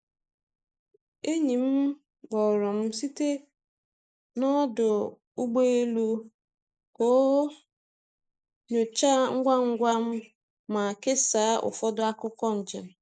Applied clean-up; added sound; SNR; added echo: neural mask model Resemble Enhance denoiser.